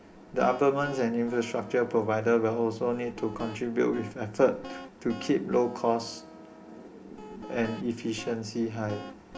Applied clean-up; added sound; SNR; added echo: none; Guitar; 17 dB; reverberation time 0.3 s.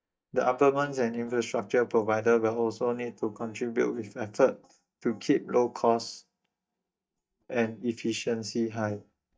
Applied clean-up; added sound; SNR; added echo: neural mask model DeepFilterNet 3.